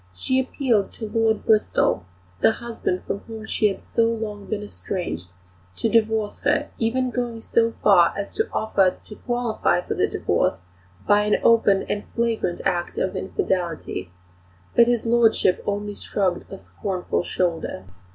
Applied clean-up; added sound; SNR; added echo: none; none; none; none.